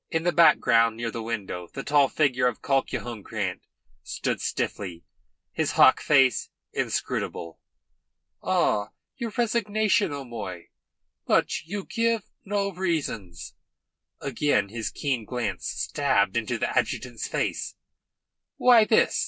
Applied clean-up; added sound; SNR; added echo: none; none; none; none.